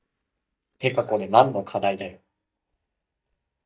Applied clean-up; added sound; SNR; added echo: neural mask model DeepFilterNet 3.